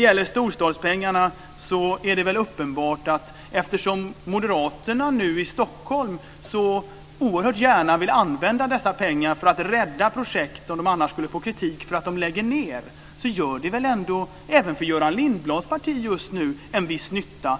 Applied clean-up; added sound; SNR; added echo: none; none; none; none.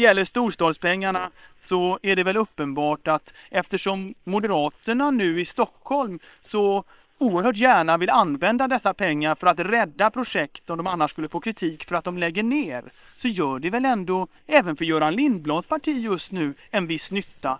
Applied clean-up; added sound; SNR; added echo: neural separator model SepFormer WHAM!.